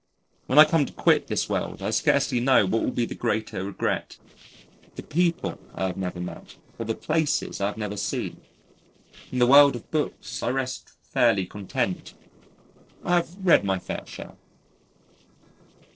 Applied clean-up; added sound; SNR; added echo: neural separator model SepFormer DNS4.